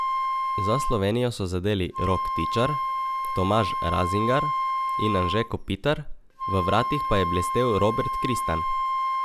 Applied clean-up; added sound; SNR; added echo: none; Wind instrument, woodwind instrument; 1 dB; none.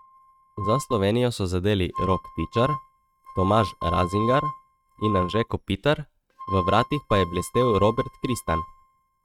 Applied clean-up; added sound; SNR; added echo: neural mask model RNNoise.